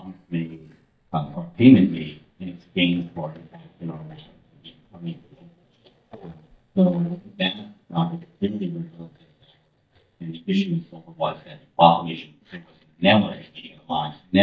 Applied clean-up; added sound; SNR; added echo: neural mask model DeepFilterNet 3.